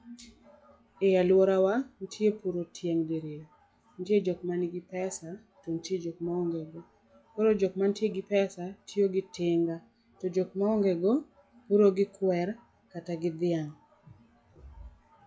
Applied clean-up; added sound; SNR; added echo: classical method log-MMSE.